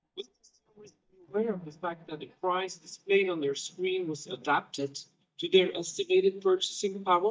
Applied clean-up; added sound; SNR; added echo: neural mask model DeepFilterNet 3.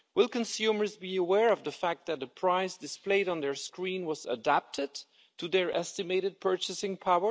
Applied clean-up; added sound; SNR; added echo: none; none; none; none.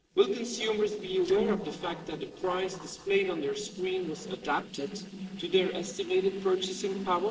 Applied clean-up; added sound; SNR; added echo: neural separator model SepFormer DNS4.